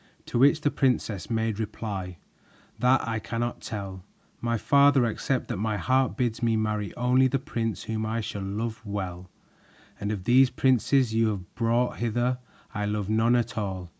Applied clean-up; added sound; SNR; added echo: none; none; none; none.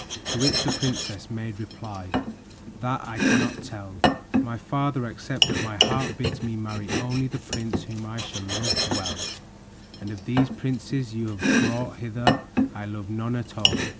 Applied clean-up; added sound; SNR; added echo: none; Domestic sounds, home sounds; -2 dB; none.